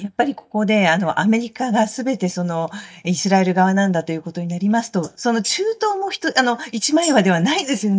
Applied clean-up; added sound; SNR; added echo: neural mask model DeepFilterNet 3.